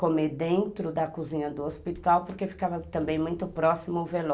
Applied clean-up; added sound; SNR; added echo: none; none; none; none.